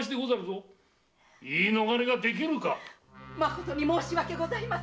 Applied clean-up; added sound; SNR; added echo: none; none; none; none.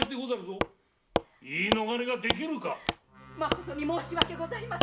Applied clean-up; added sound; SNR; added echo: none; Wood; -2 dB; none.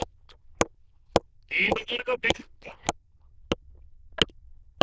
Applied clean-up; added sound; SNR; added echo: neural diffusion model UNIVERSE++.